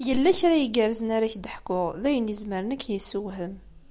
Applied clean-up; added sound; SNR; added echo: none; none; none; none.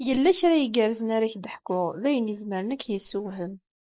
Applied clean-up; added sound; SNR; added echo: neural mask model Resemble Enhance denoiser.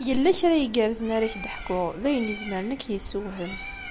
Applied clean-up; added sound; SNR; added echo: none; Bird; 14 dB; none.